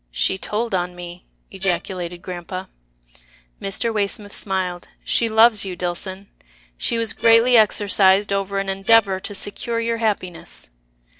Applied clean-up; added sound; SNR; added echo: neural separator model SepFormer DNS4.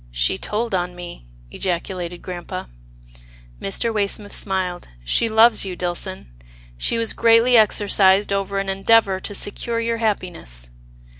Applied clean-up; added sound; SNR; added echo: none; none; none; none.